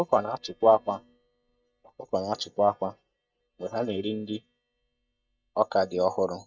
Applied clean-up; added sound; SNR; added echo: neural mask model DeepFilterNet 3.